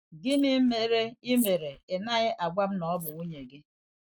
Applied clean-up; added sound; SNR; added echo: neural mask model Resemble Enhance denoiser.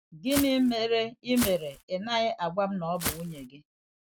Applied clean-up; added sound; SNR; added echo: none; Walk, footsteps; 7 dB; none.